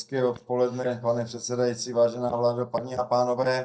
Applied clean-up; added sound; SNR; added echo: neural mask model DeepFilterNet 3.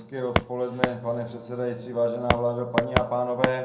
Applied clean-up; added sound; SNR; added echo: none; Walk, footsteps; -1 dB; reverberation time 0.5 s.